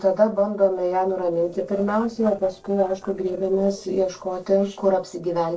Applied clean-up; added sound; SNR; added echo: neural separator model SepFormer DNS4.